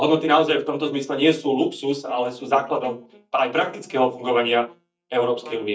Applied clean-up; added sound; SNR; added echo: neural mask model DeepFilterNet 3.